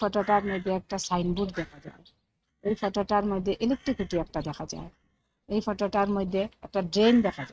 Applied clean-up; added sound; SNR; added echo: neural mask model RNNoise.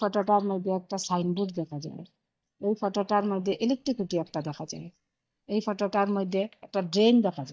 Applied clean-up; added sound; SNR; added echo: neural mask model DeepFilterNet 3.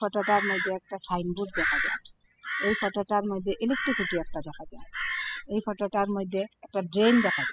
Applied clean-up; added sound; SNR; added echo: classical method spectral subtraction.